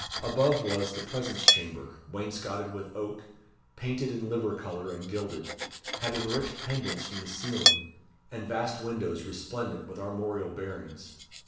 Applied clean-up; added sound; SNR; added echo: none; Cutlery, silverware; 1 dB; reverberation time 0.7 s.